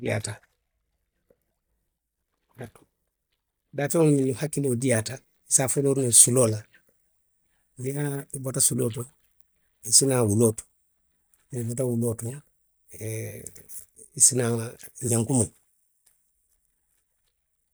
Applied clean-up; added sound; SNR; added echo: neural mask model DeepFilterNet 3.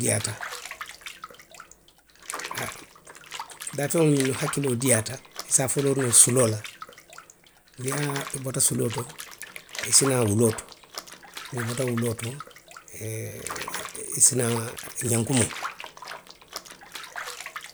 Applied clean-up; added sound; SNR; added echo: none; Bathtub (filling or washing) / Water; 12 dB; none.